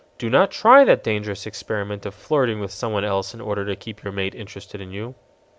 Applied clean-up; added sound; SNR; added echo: none; none; none; none.